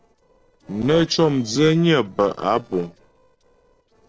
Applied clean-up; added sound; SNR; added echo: neural separator model SepFormer DNS4.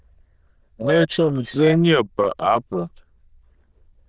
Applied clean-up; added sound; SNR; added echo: neural diffusion model UNIVERSE++.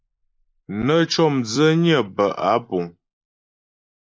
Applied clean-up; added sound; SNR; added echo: neural mask model Resemble Enhance denoiser.